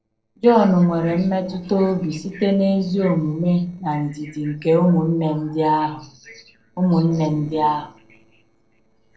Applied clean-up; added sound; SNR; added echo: neural separator model SepFormer DNS4.